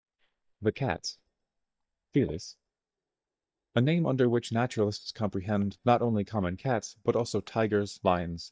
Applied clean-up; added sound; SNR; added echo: neural mask model DeepFilterNet 3.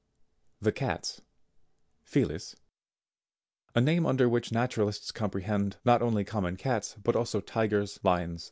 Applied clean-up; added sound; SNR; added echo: none; none; none; none.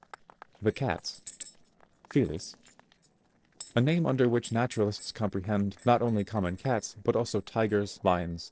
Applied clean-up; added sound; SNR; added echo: neural separator model SepFormer DNS4.